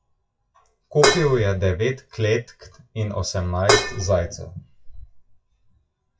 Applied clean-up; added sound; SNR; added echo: classical method WPE with log-MMSE.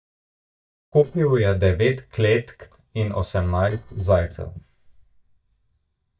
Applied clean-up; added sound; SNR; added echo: neural mask model DeepFilterNet 3.